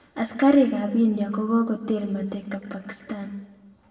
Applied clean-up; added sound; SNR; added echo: none; none; none; reverberation time 1.1 s.